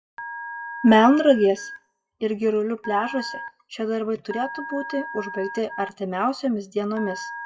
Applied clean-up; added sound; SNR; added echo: classical method WPE with log-MMSE.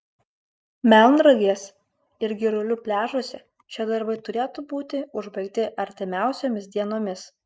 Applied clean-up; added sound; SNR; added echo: none; none; none; none.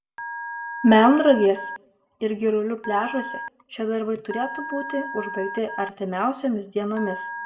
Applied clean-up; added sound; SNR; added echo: none; Telephone; 12 dB; reverberation time 0.4 s.